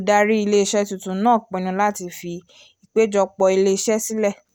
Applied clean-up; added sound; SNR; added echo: none; none; none; none.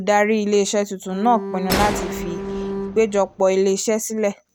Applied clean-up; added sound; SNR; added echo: none; Gunshot, gunfire + Bowed string instrument; 7 dB; none.